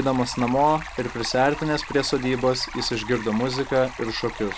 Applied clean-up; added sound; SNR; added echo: none; Stream; 12 dB; none.